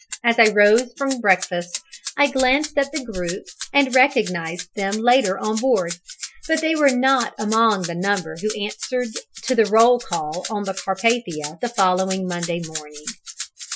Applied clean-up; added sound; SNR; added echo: classical method Wiener filter.